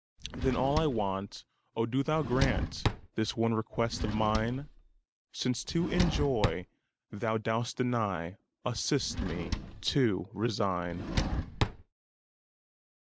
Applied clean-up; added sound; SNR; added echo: none; Drawer open or close; 3 dB; none.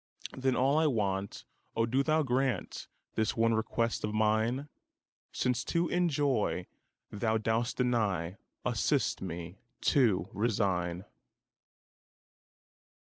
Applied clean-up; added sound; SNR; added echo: none; none; none; none.